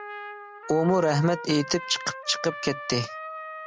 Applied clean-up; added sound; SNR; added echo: none; Trumpet; 11 dB; none.